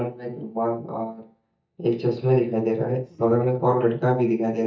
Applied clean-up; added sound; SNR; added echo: neural mask model DeepFilterNet 3.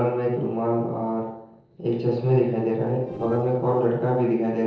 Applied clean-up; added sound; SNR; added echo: neural separator model SepFormer DNS4.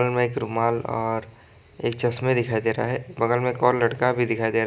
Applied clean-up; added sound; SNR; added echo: none; none; none; none.